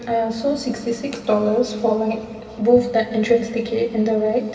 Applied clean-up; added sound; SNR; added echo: none; none; none; reverberation time 2.5 s.